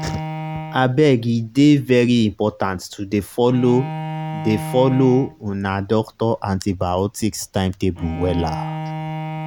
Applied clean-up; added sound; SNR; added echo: none; Bowed string instrument; 11 dB; none.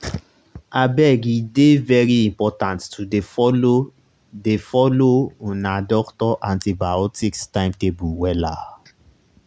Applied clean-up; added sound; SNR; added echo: none; none; none; none.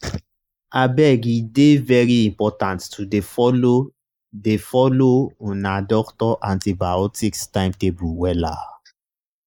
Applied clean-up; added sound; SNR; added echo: neural mask model Resemble Enhance denoiser.